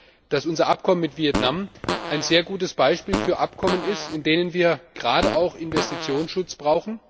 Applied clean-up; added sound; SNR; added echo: none; Fart; 7 dB; none.